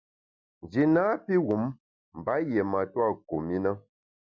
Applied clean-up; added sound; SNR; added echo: none; none; none; none.